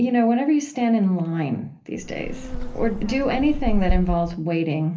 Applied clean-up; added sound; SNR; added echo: none; Insect; 3 dB; reverberation time 0.3 s.